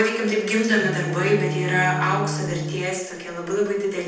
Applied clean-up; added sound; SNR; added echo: none; Wind instrument, woodwind instrument; 7 dB; reverberation time 0.8 s.